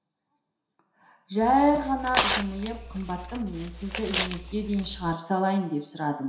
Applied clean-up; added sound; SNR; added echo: none; Tearing; 1 dB; reverberation time 0.7 s.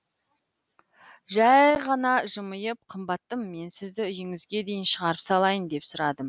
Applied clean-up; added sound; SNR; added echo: none; none; none; none.